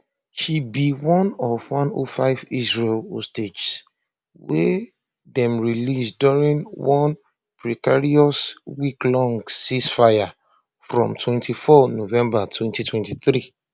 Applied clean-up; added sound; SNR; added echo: none; none; none; none.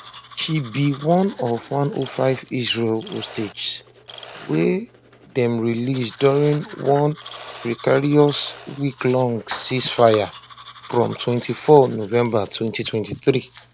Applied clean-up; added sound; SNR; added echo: none; Domestic sounds, home sounds + Mechanisms; 19 dB; none.